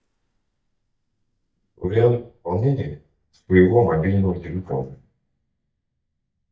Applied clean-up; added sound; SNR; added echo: neural mask model DeepFilterNet 3.